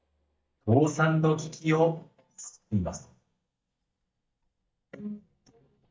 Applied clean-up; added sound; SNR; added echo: neural mask model DeepFilterNet 3.